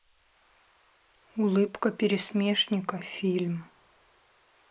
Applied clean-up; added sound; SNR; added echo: neural mask model Resemble Enhance denoiser.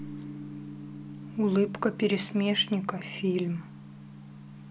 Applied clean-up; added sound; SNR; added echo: none; Gong; 12 dB; none.